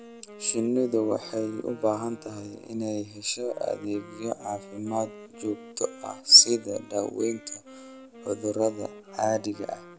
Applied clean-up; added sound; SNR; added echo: none; Wind instrument, woodwind instrument; 19 dB; none.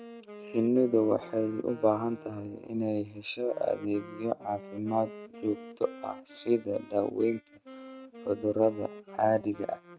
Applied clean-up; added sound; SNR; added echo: neural mask model RNNoise.